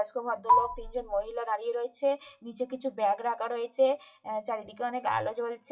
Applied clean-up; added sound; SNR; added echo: classical method WPE with log-MMSE.